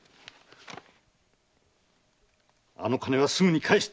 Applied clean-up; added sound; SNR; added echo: none; none; none; none.